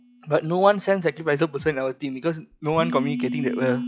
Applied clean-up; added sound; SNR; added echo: classical method log-MMSE.